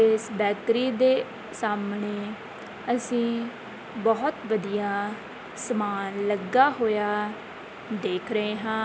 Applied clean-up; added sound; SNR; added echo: none; none; none; none.